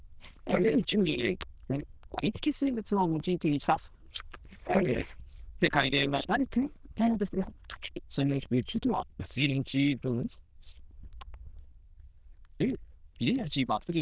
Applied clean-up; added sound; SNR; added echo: neural diffusion model UNIVERSE++.